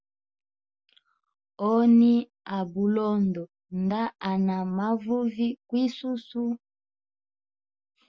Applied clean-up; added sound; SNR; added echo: none; none; none; none.